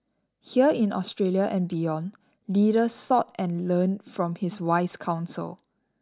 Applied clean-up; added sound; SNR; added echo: none; none; none; none.